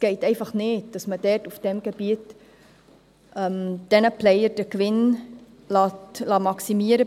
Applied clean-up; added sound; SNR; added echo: none; none; none; none.